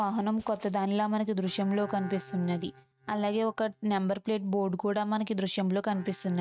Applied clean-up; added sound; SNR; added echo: neural mask model RNNoise.